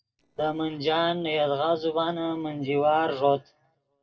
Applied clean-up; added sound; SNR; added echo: neural separator model SepFormer DNS4.